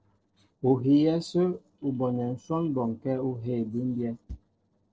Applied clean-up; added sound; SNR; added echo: neural separator model SepFormer DNS4.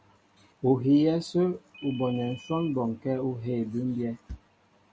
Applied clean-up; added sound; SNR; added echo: none; Ringtone; 20 dB; none.